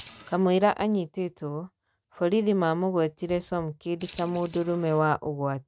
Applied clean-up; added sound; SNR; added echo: neural mask model RNNoise.